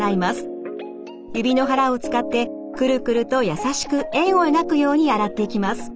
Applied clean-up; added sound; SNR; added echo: none; none; none; none.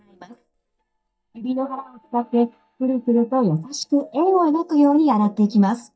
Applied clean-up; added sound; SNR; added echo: neural mask model DeepFilterNet 3.